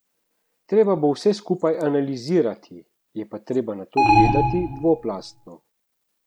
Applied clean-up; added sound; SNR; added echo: none; Alarm; -4 dB; none.